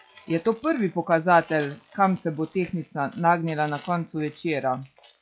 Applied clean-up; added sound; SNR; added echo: classical method log-MMSE.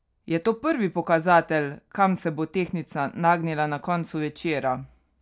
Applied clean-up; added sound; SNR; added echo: none; none; none; none.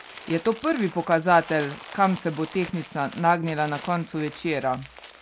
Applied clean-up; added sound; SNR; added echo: none; Crumpling, crinkling; 18 dB; none.